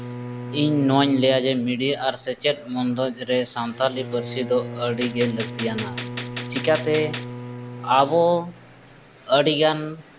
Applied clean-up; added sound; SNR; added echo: none; Bowed string instrument + Gunshot, gunfire; 11 dB; none.